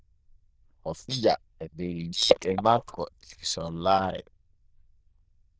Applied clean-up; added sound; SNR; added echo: neural diffusion model UNIVERSE++.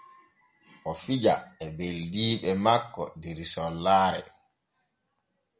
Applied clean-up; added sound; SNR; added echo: none; none; none; none.